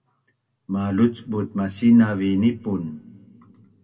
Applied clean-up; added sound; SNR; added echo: none; none; none; reverberation time 2.1 s.